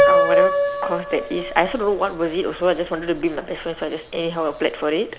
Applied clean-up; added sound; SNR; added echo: none; Piano; 0 dB; none.